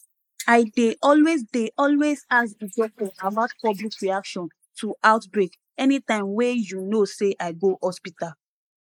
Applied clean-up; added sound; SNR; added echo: neural mask model Resemble Enhance denoiser.